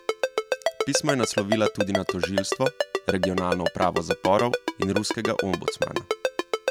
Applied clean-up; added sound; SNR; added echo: none; Ringtone; 0 dB; none.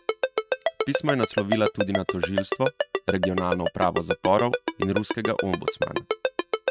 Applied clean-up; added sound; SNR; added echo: neural mask model RNNoise.